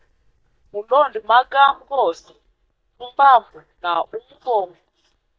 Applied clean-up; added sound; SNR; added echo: neural mask model DeepFilterNet 3.